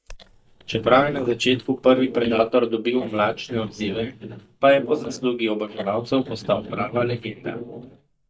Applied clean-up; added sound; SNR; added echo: neural mask model DeepFilterNet 3.